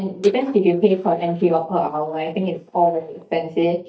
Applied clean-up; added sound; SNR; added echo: neural mask model DeepFilterNet 3.